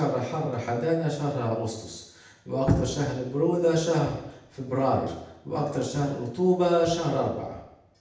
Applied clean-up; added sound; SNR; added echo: none; none; none; reverberation time 0.8 s.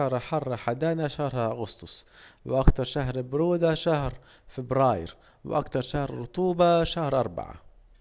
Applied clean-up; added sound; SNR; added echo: none; none; none; none.